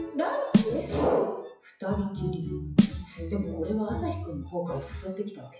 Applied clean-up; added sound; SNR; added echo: classical method WPE with log-MMSE.